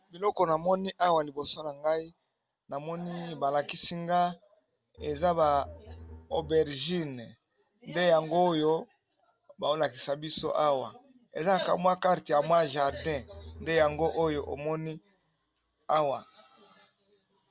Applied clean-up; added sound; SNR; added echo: none; Bowed string instrument; 17 dB; none.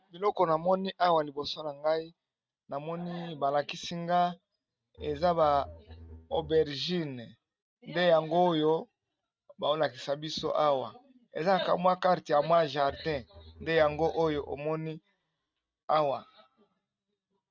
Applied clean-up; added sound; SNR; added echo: neural mask model RNNoise.